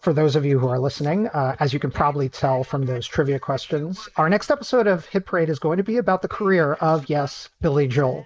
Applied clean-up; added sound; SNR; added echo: neural mask model Resemble Enhance denoiser.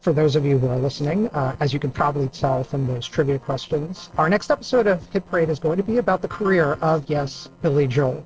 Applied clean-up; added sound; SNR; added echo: neural separator model SepFormer DNS4.